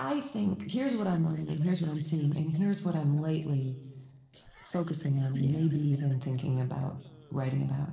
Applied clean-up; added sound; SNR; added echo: neural separator model SepFormer DNS4.